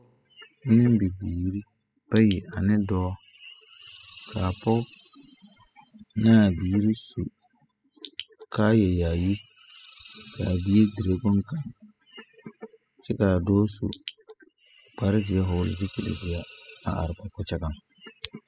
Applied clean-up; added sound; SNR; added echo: classical method spectral subtraction.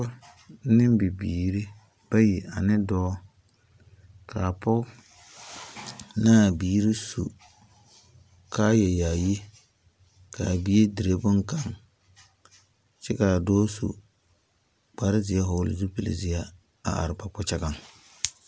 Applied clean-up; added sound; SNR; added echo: none; none; none; none.